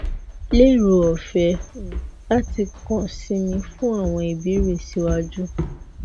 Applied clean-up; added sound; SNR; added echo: none; Walk, footsteps; 8 dB; none.